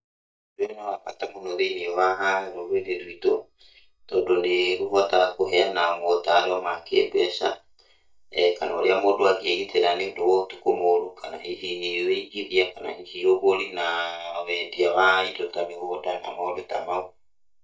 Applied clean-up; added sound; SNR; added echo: neural mask model DeepFilterNet 3.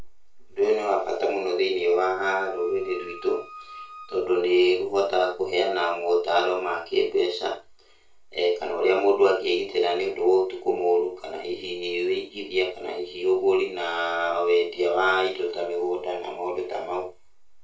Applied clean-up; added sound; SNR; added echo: none; Wind instrument, woodwind instrument; 18 dB; reverberation time 0.2 s.